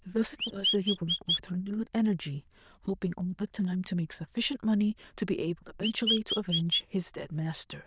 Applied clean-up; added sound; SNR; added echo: neural diffusion model UNIVERSE++.